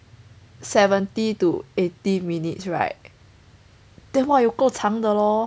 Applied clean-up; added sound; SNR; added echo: none; none; none; none.